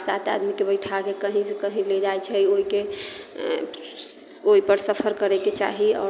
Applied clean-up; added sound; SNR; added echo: none; none; none; none.